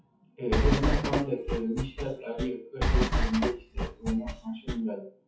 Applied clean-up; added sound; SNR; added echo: classical method WPE with log-MMSE.